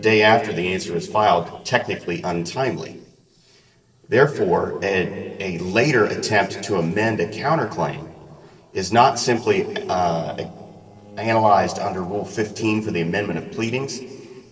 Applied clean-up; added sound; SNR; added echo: neural separator model SepFormer DNS4.